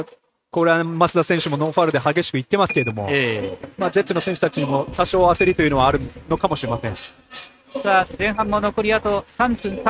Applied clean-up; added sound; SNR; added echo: neural mask model RNNoise.